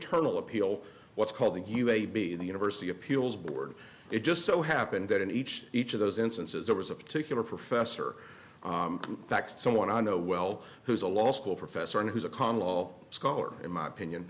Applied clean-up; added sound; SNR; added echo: none; none; none; none.